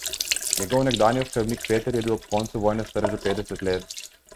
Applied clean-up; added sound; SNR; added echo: neural mask model RNNoise.